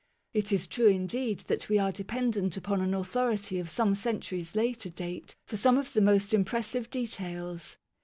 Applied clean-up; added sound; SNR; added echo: none; none; none; none.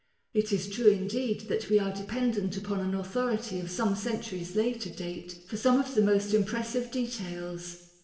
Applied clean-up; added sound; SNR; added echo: none; none; none; reverberation time 0.9 s.